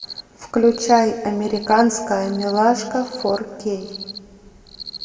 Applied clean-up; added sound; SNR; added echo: none; Cricket; 18 dB; reverberation time 1.5 s.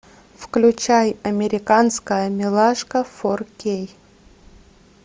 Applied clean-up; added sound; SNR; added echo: none; none; none; none.